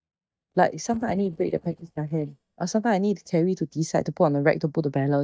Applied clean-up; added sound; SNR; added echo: neural mask model DeepFilterNet 3.